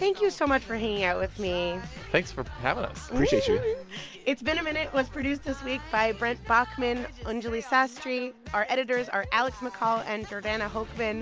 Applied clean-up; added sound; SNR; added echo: none; none; none; none.